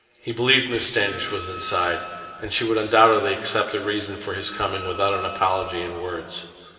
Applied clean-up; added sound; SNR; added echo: none; Wind instrument, woodwind instrument; 15 dB; reverberation time 2.4 s.